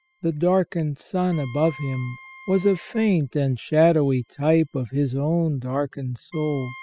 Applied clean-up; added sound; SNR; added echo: classical method spectral subtraction.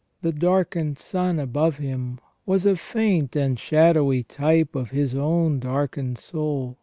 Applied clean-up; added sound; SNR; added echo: none; none; none; none.